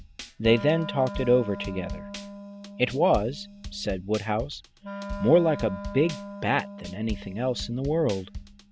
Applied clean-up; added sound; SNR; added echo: none; Wind instrument, woodwind instrument + Drum kit; 11 dB; none.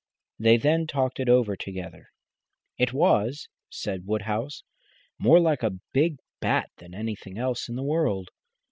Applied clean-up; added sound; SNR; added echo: none; none; none; none.